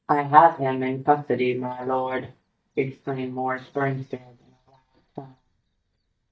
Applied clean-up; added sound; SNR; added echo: neural mask model DeepFilterNet 3.